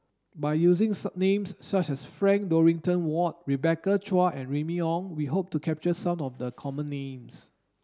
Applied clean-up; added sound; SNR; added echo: none; none; none; none.